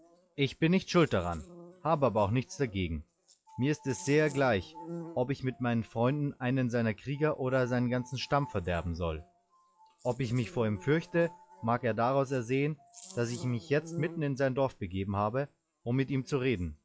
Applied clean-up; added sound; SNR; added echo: classical method log-MMSE.